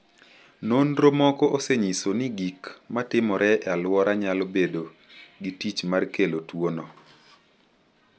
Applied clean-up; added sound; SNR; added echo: none; none; none; none.